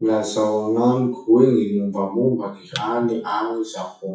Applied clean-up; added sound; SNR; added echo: classical method WPE with log-MMSE.